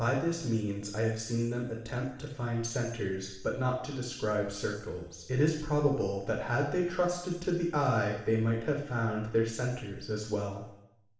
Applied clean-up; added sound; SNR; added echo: none; none; none; reverberation time 0.8 s.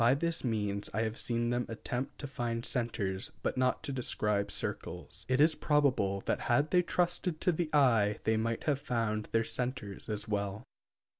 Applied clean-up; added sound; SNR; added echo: none; none; none; none.